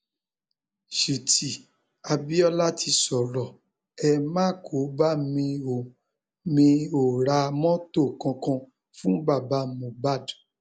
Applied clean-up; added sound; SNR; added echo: none; none; none; none.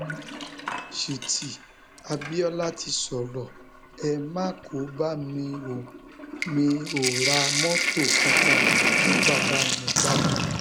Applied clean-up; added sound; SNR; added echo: none; Sink (filling or washing); -3 dB; none.